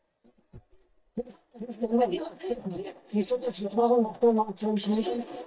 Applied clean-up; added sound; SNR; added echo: neural mask model DeepFilterNet 3.